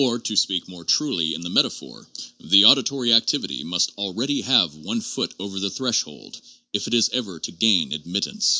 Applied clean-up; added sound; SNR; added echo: none; none; none; none.